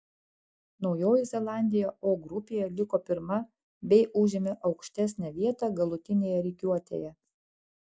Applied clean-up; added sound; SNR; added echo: none; none; none; none.